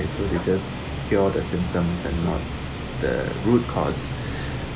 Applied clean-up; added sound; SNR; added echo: none; none; none; none.